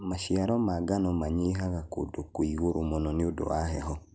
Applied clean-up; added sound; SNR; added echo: none; none; none; none.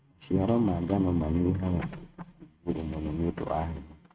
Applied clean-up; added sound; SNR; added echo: neural mask model RNNoise.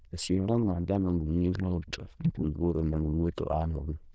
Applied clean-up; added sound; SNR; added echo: neural diffusion model UNIVERSE++.